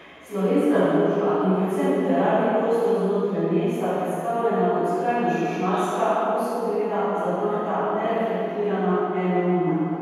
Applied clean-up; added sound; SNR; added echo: none; none; none; reverberation time 2.2 s.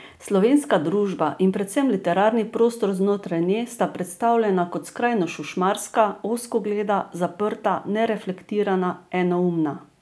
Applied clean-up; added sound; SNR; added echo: none; none; none; none.